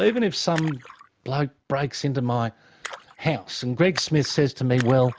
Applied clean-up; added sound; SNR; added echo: none; Splash, splatter; 18 dB; none.